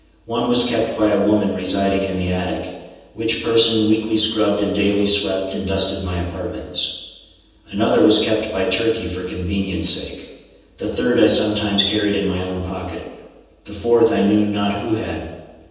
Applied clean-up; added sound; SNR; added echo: none; none; none; reverberation time 1.1 s.